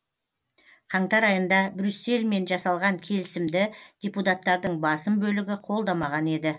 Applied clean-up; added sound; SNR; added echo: none; none; none; none.